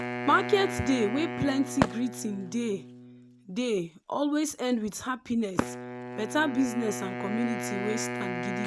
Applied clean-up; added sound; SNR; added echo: none; Wood + Wind instrument, woodwind instrument; 5 dB; none.